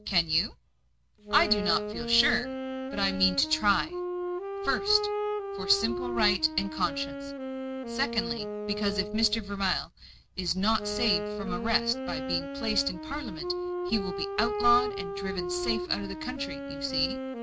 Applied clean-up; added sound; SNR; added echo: none; Wind instrument, woodwind instrument; 4 dB; none.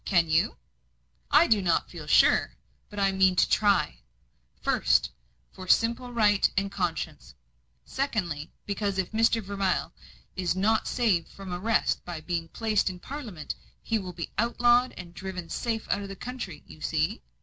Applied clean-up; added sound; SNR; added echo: none; none; none; none.